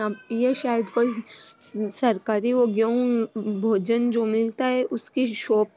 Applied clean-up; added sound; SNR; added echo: none; none; none; none.